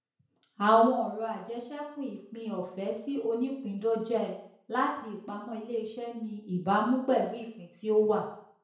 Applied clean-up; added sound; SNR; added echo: none; none; none; reverberation time 0.5 s.